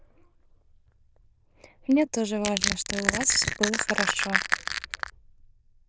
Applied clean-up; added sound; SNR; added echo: neural diffusion model UNIVERSE++.